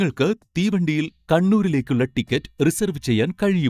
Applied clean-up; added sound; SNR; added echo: neural mask model DeepFilterNet 3.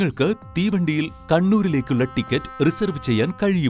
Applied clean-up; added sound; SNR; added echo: none; Wind instrument, woodwind instrument + Bass guitar; 19 dB; none.